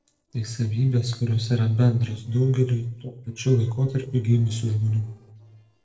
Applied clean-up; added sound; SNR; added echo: neural separator model SepFormer DNS4.